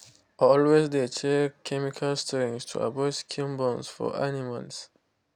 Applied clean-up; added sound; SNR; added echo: none; none; none; none.